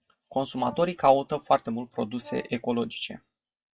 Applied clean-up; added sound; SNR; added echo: classical method WPE with log-MMSE.